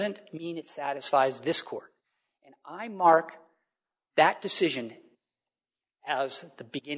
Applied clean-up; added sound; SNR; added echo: none; none; none; none.